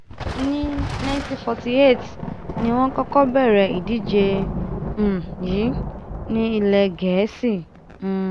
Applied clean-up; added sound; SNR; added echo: none; Thunder; 9 dB; none.